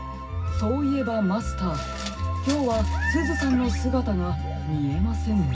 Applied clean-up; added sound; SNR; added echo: none; none; none; reverberation time 0.4 s.